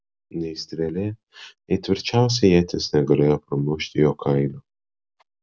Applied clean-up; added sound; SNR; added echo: none; none; none; none.